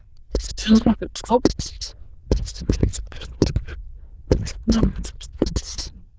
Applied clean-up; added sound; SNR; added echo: neural diffusion model UNIVERSE++.